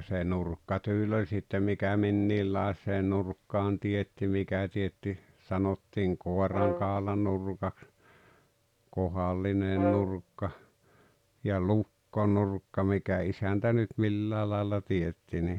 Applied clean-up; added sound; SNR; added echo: none; Brass instrument; 6 dB; none.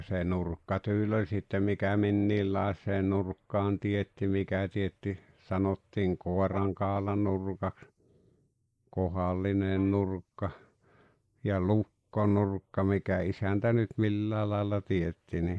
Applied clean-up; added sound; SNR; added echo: neural mask model Resemble Enhance denoiser.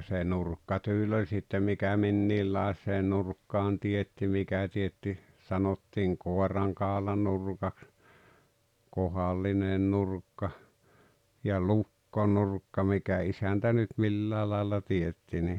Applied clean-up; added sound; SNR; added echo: none; none; none; none.